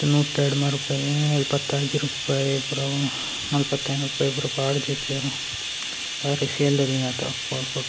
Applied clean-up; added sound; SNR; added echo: none; Bathtub (filling or washing); 5 dB; none.